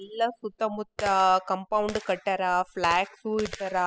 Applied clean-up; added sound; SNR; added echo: classical method spectral subtraction.